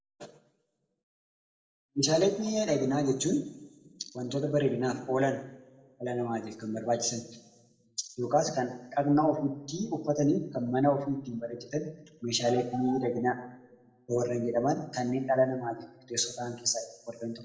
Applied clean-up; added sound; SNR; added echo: none; none; none; reverberation time 0.8 s.